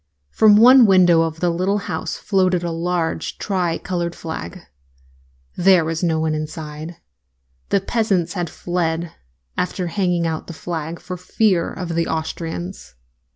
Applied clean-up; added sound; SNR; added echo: none; none; none; none.